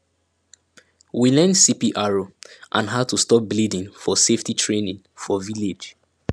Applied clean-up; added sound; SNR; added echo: none; none; none; none.